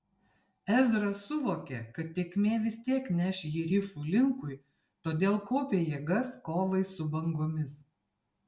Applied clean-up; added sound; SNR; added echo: none; none; none; none.